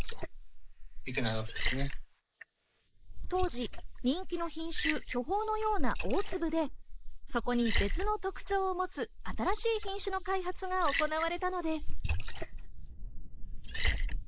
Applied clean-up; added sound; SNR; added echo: neural mask model Resemble Enhance denoiser.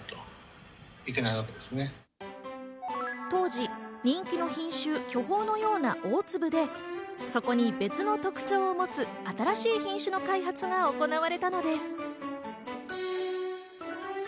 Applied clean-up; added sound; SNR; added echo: none; none; none; none.